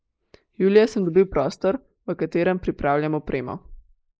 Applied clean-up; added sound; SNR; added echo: neural mask model Resemble Enhance denoiser.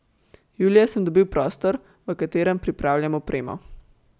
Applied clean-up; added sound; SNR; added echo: none; none; none; none.